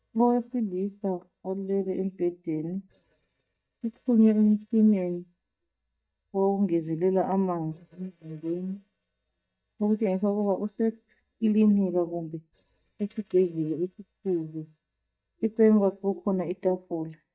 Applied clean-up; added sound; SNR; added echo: neural mask model DeepFilterNet 3.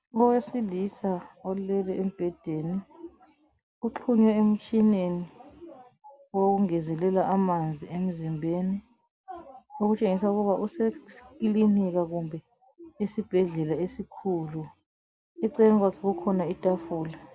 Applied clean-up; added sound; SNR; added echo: none; none; none; none.